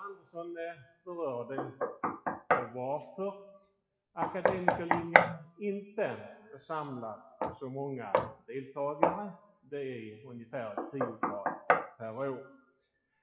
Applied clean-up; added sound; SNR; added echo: classical method WPE with log-MMSE.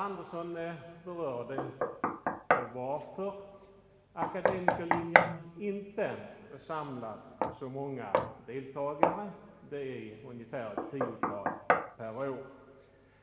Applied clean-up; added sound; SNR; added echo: none; Knock; -4 dB; reverberation time 2.4 s.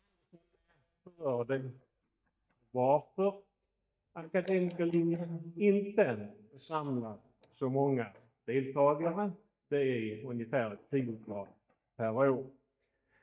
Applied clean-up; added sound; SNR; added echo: neural mask model DeepFilterNet 3.